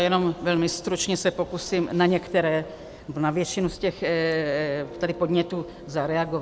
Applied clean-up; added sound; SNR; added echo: none; Church bell; 19 dB; none.